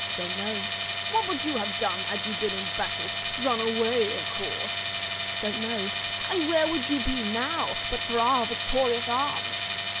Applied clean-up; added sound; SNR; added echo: none; Tools; -2 dB; none.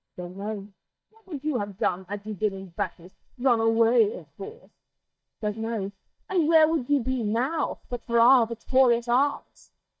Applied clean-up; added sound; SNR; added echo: neural mask model DeepFilterNet 3.